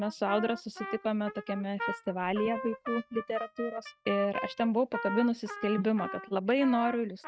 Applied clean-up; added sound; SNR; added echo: neural mask model RNNoise.